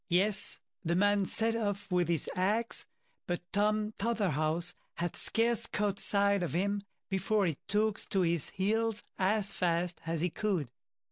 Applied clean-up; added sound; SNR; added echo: none; none; none; none.